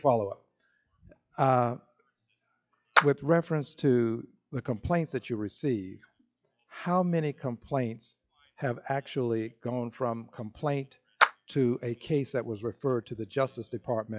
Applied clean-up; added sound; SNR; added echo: classical method log-MMSE.